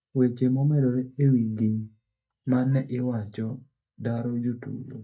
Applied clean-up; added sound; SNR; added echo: neural mask model DeepFilterNet 3.